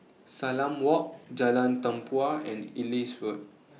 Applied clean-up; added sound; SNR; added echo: none; none; none; none.